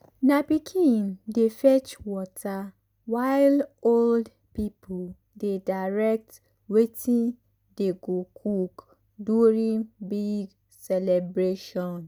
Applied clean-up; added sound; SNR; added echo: none; none; none; none.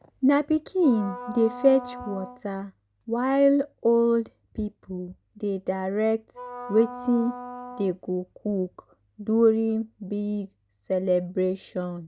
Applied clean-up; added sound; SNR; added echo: none; Wind instrument, woodwind instrument; 14 dB; none.